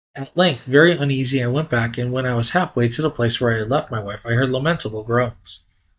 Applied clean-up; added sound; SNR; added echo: neural mask model DeepFilterNet 3.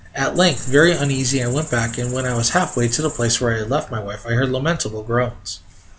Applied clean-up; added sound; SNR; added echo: none; Cricket; 10 dB; none.